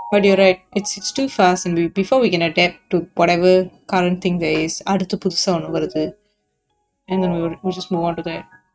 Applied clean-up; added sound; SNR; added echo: neural mask model RNNoise.